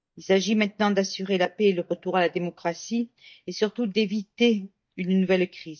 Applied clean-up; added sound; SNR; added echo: neural mask model DeepFilterNet 3.